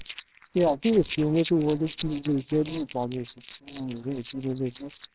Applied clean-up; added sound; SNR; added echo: neural separator model SepFormer WHAMR!.